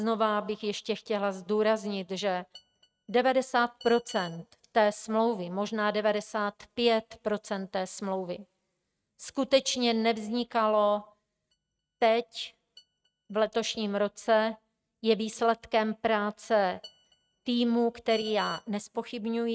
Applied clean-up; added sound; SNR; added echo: neural mask model RNNoise.